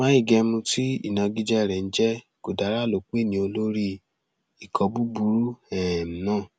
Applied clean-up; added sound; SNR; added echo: none; none; none; none.